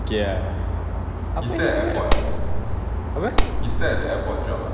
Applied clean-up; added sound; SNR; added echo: none; Clapping; -2 dB; none.